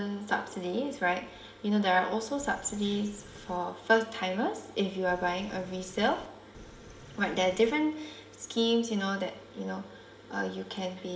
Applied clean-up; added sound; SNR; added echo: none; Sink (filling or washing); 20 dB; reverberation time 0.9 s.